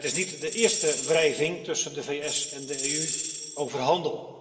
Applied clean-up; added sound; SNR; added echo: none; Tambourine; 5 dB; reverberation time 1.8 s.